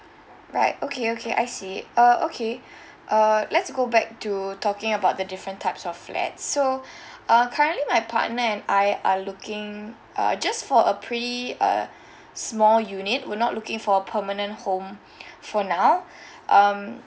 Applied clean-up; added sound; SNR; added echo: none; none; none; none.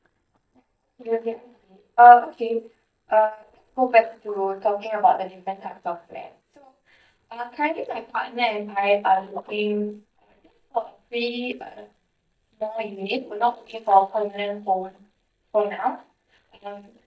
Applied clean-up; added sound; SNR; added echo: neural mask model DeepFilterNet 3.